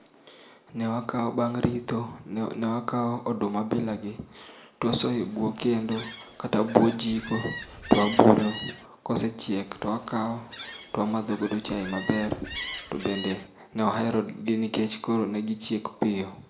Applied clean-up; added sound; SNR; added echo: none; Gull, seagull; 13 dB; reverberation time 0.5 s.